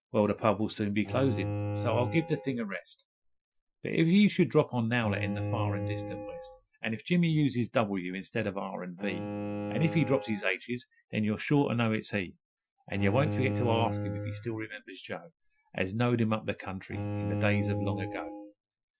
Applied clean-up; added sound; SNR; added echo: classical method Wiener filter.